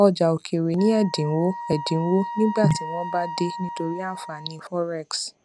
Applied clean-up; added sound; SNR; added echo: none; Wind instrument, woodwind instrument; 12 dB; none.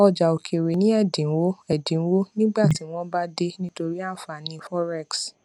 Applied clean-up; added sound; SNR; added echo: none; none; none; none.